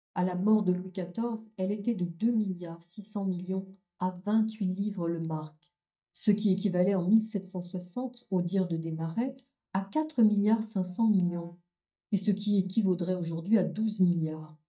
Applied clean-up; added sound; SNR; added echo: neural mask model DeepFilterNet 3.